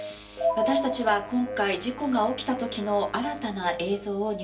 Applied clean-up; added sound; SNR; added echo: none; Wind instrument, woodwind instrument; 19 dB; reverberation time 0.3 s.